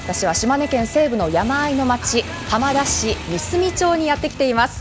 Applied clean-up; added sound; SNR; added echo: none; Motorcycle / Engine; 13 dB; none.